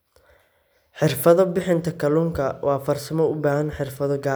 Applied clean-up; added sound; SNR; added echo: none; none; none; none.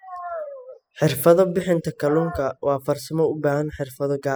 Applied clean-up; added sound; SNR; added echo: classical method spectral subtraction.